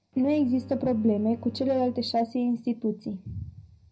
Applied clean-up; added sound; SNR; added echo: none; Bowed string instrument; 20 dB; reverberation time 0.4 s.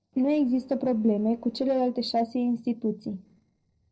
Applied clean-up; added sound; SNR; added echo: neural separator model SepFormer DNS4.